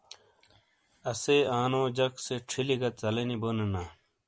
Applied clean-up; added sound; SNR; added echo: none; none; none; none.